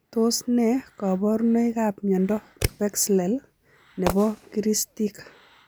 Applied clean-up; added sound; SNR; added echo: none; Fireworks; 10 dB; none.